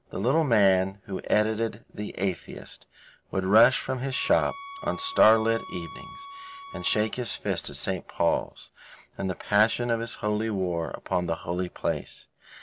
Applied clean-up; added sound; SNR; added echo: none; Bowed string instrument; 15 dB; none.